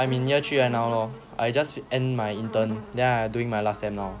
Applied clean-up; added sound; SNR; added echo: none; Buzz; 16 dB; none.